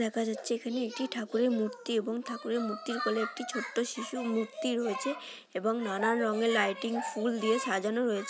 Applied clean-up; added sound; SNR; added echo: none; none; none; none.